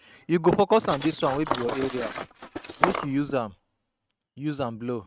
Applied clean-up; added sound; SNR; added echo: neural mask model RNNoise.